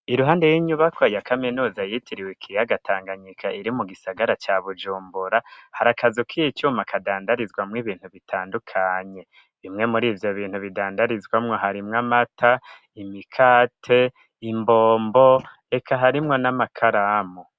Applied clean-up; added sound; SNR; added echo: none; none; none; none.